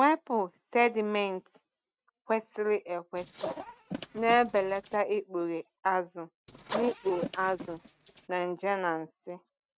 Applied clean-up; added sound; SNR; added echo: neural mask model RNNoise.